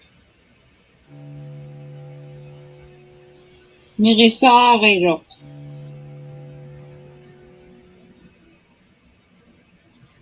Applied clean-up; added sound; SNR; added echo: none; Bowed string instrument; 20 dB; none.